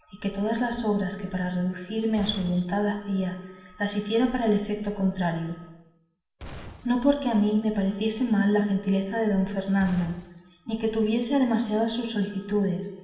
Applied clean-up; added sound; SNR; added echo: none; Glass; 17 dB; reverberation time 1.1 s.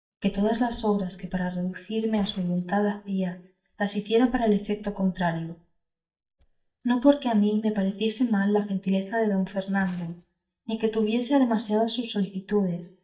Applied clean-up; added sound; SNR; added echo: neural mask model DeepFilterNet 3.